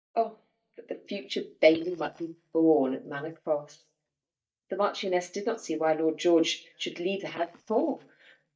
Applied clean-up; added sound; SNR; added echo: neural mask model DeepFilterNet 3.